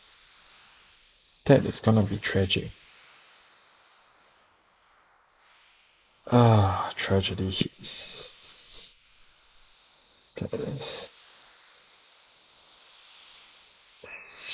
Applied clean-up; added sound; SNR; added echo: neural mask model Resemble Enhance denoiser.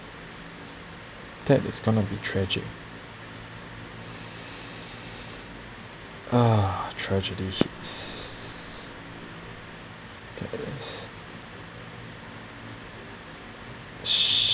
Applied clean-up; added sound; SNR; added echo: none; Fireworks; 7 dB; none.